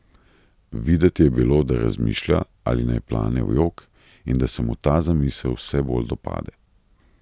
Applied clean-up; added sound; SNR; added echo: none; none; none; none.